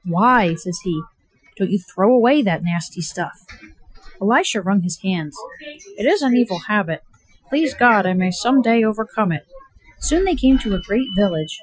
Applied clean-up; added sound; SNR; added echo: classical method Wiener filter.